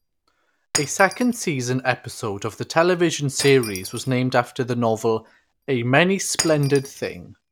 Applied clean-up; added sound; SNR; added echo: none; Shatter; 14 dB; none.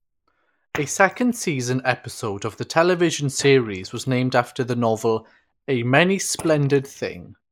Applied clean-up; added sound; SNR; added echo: neural mask model Resemble Enhance denoiser.